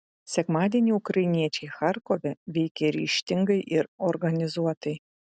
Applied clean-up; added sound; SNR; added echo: none; none; none; none.